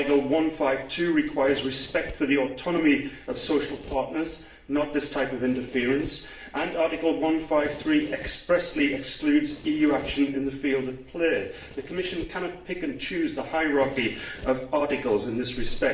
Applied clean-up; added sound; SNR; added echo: none; Domestic sounds, home sounds; 20 dB; reverberation time 0.5 s.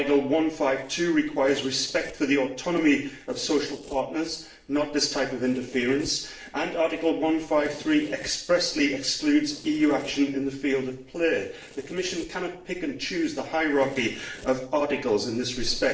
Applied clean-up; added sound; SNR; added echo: neural separator model SepFormer DNS4.